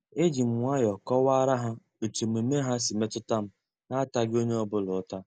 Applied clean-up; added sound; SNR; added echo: none; none; none; none.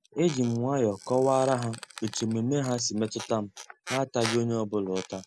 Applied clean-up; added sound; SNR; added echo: none; Squeak; 15 dB; none.